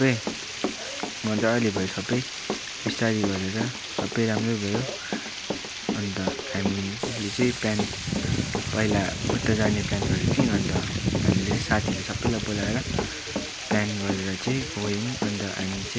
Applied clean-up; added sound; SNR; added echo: none; Water + Run; 5 dB; none.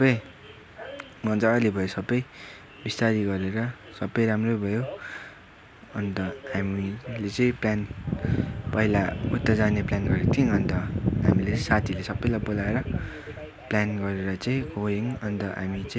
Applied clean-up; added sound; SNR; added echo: none; none; none; none.